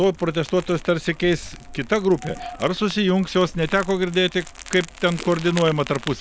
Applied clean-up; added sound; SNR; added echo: none; Crumpling, crinkling; 16 dB; none.